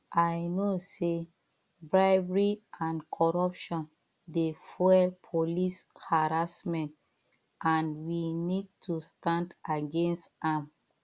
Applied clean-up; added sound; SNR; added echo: none; none; none; none.